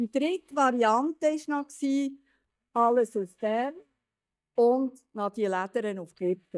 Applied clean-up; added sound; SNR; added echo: neural mask model DeepFilterNet 3.